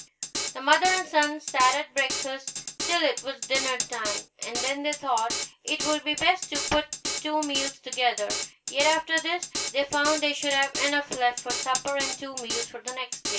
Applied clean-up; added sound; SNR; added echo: none; Drum kit; 6 dB; reverberation time 0.2 s.